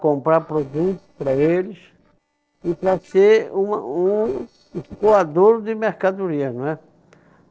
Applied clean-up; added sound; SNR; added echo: neural separator model SepFormer DNS4.